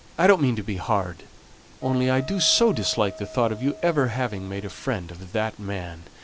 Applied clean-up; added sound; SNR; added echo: none; Wind instrument, woodwind instrument; 17 dB; none.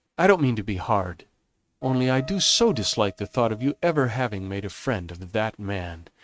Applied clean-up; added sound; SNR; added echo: neural mask model RNNoise.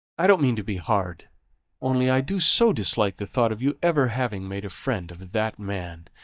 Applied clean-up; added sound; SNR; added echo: neural mask model DeepFilterNet 3.